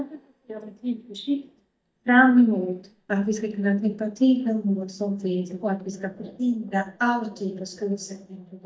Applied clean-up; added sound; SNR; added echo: neural mask model DeepFilterNet 3.